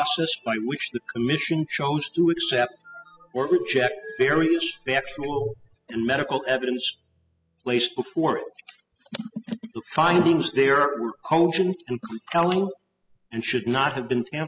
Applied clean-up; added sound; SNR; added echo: classical method spectral subtraction.